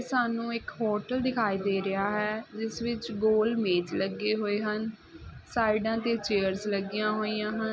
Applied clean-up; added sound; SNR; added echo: none; none; none; none.